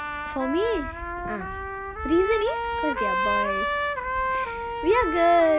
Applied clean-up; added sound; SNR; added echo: none; Trumpet; 3 dB; none.